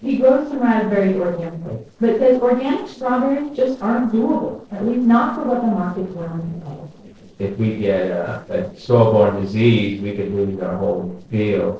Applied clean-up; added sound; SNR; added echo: neural separator model SepFormer DNS4.